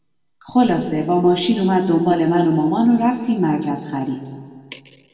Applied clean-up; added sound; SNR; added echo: none; none; none; reverberation time 1.6 s.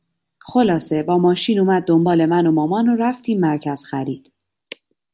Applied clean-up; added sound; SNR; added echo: none; none; none; none.